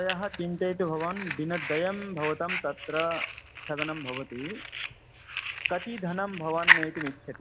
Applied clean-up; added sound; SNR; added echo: none; Fire; 0 dB; none.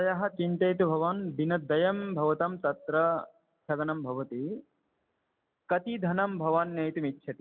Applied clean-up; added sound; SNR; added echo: none; none; none; none.